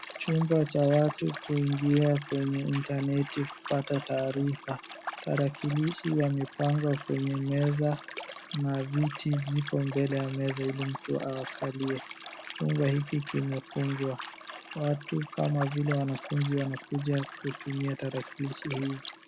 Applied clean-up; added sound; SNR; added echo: none; Liquid; 13 dB; none.